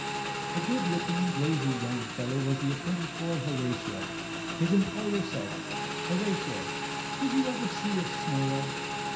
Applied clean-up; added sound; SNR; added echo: none; Motorcycle / Engine; 3 dB; reverberation time 0.5 s.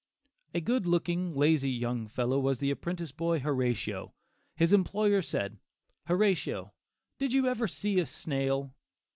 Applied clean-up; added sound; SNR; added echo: none; none; none; none.